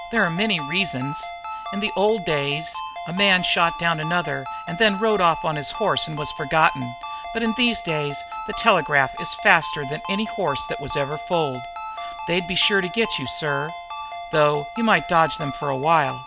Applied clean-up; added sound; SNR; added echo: none; Ringtone; 10 dB; none.